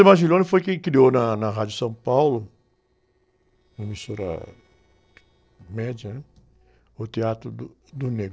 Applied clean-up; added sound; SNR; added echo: neural separator model SepFormer DNS4.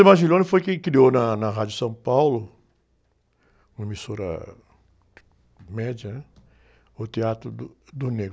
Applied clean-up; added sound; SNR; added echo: none; none; none; none.